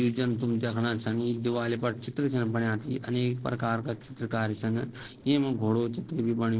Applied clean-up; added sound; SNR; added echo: neural separator model SepFormer DNS4.